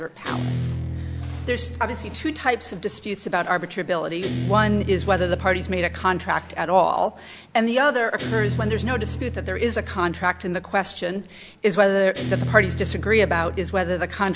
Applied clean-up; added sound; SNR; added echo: none; Guitar; 7 dB; none.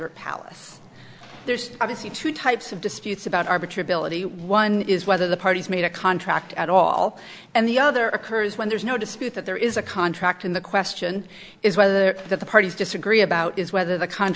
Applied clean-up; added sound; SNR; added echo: none; none; none; none.